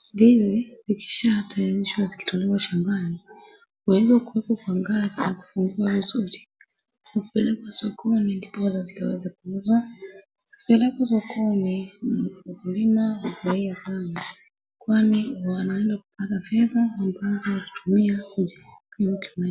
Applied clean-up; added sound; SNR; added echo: none; none; none; none.